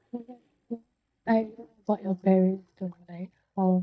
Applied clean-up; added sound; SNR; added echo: neural mask model DeepFilterNet 3.